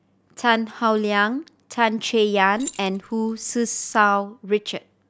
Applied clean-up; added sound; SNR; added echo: none; Keys jangling; 19 dB; none.